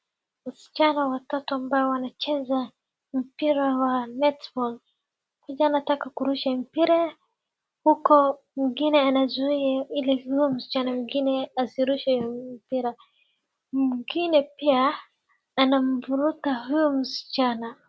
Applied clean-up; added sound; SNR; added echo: none; none; none; none.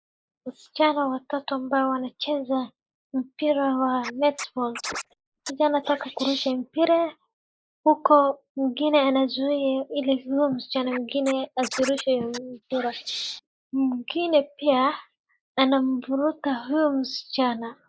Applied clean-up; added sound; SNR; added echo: neural mask model Resemble Enhance denoiser.